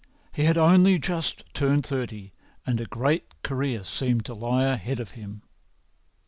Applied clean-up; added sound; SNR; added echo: none; none; none; none.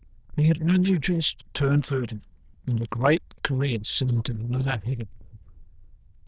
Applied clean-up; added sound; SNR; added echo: neural diffusion model UNIVERSE++.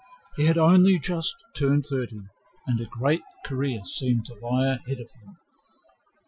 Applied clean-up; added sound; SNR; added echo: classical method Wiener filter.